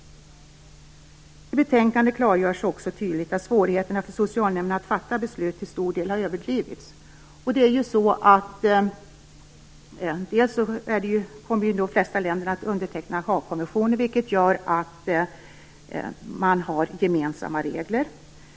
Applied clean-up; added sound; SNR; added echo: none; none; none; none.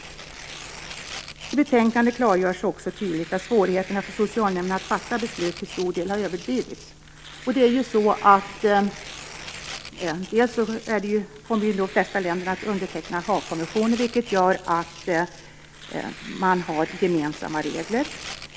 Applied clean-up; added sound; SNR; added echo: none; Tearing; 15 dB; none.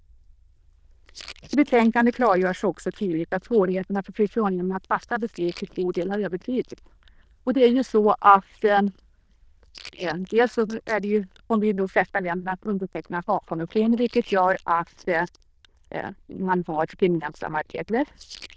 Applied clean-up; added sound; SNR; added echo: neural diffusion model UNIVERSE++.